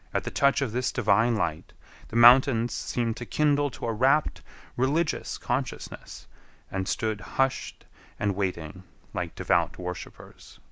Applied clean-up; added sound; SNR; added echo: none; none; none; none.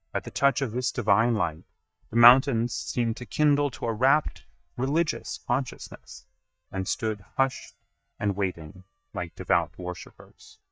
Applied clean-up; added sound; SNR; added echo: neural mask model DeepFilterNet 3.